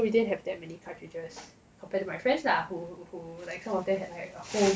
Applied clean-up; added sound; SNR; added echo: none; none; none; none.